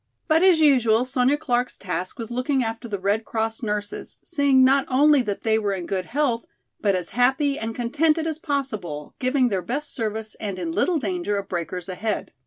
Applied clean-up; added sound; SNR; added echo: none; none; none; none.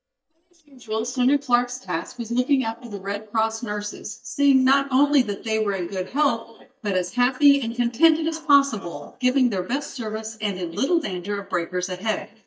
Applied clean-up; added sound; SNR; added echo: neural mask model DeepFilterNet 3.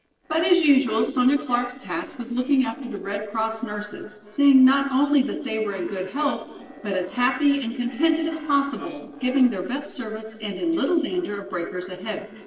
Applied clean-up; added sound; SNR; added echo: neural separator model SepFormer DNS4.